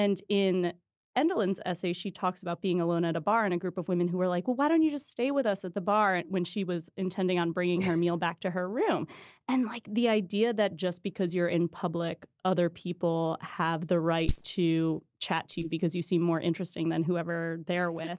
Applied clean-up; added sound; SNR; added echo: neural mask model DeepFilterNet 3.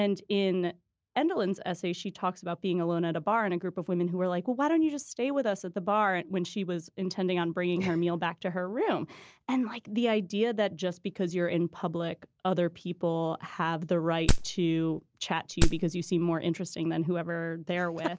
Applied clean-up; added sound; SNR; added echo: none; Wood; -3 dB; none.